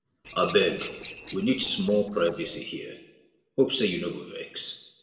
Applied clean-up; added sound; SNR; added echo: neural separator model SepFormer DNS4.